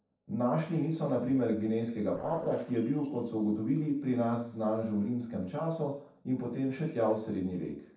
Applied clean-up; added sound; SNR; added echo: neural separator model SepFormer DNS4.